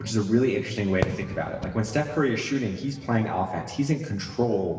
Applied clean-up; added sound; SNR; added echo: none; Fireworks; 12 dB; reverberation time 1.4 s.